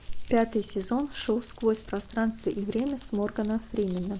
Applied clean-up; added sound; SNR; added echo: none; Crumpling, crinkling; 19 dB; none.